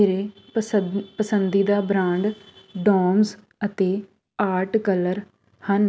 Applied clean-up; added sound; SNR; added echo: none; none; none; none.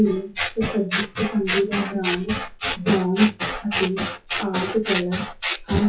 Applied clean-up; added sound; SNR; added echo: classical method WPE with log-MMSE.